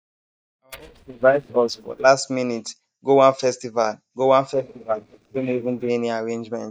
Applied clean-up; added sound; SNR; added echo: neural mask model DeepFilterNet 3.